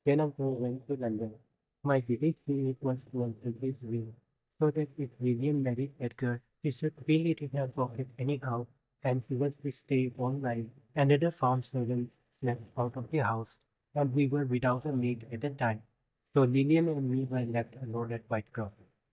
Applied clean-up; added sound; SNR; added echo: neural mask model DeepFilterNet 3.